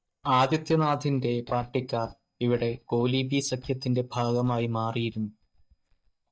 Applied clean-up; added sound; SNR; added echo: neural mask model DeepFilterNet 3.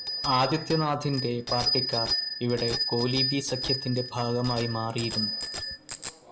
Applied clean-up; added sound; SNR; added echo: none; Bicycle bell; 3 dB; none.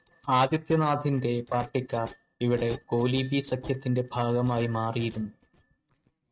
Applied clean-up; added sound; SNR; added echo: neural mask model RNNoise.